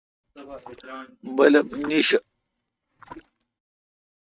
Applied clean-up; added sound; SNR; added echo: neural mask model RNNoise.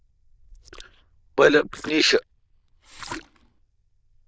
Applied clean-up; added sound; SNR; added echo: neural diffusion model UNIVERSE++.